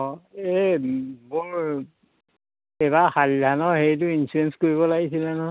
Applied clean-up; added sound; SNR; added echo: none; none; none; none.